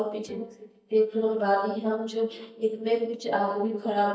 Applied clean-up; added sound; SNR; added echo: neural mask model DeepFilterNet 3.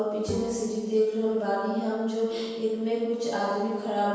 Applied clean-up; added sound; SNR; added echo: none; Bowed string instrument; 16 dB; reverberation time 1.2 s.